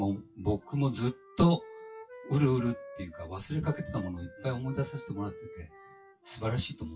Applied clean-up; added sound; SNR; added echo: classical method WPE with log-MMSE.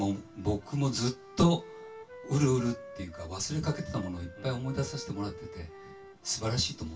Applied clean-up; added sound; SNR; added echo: none; Wind instrument, woodwind instrument; 16 dB; reverberation time 0.1 s.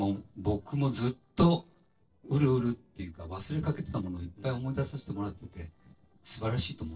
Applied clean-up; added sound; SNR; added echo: neural separator model SepFormer DNS4.